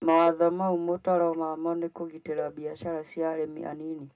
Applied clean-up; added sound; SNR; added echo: none; Cowbell; 16 dB; reverberation time 0.2 s.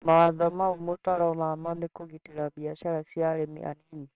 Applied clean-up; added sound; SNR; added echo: neural separator model SepFormer WHAMR!.